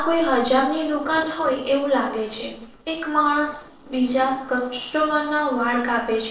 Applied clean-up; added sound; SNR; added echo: neural separator model SepFormer DNS4.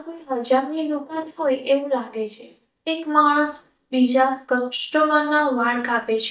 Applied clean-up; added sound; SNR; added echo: neural mask model DeepFilterNet 3.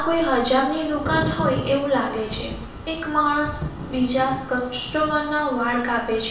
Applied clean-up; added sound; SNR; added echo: none; Thunder; 12 dB; reverberation time 0.7 s.